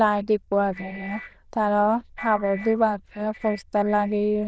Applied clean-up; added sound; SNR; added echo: neural diffusion model UNIVERSE++.